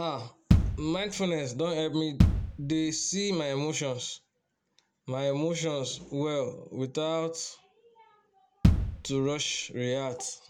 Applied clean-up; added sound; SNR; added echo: none; Bass drum; -4 dB; none.